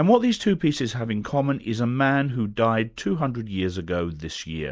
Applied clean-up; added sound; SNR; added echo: none; none; none; none.